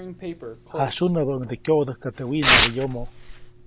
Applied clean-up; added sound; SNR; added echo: none; Tearing; 0 dB; none.